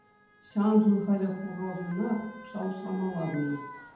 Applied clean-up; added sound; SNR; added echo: none; Motor vehicle (road) / Siren; 18 dB; reverberation time 0.8 s.